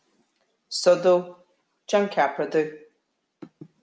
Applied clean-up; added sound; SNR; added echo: none; none; none; none.